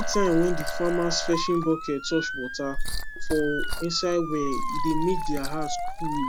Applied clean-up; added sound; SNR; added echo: none; Liquid + Motor vehicle (road) / Siren; 1 dB; none.